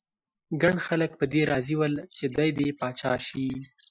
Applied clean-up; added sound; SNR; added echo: classical method Wiener filter.